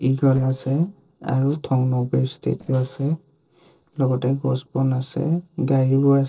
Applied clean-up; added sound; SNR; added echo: neural separator model SepFormer DNS4.